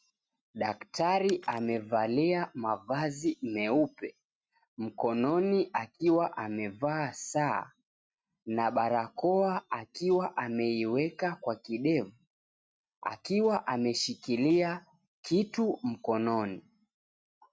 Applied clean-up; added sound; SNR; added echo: neural mask model RNNoise.